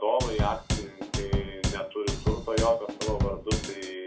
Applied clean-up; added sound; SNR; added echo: none; Drum / Drum kit; 0 dB; reverberation time 0.2 s.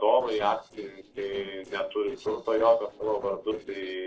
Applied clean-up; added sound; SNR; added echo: neural separator model SepFormer DNS4.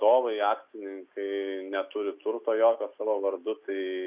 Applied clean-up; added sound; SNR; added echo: none; none; none; none.